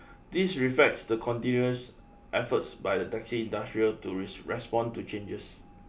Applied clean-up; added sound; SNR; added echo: none; none; none; none.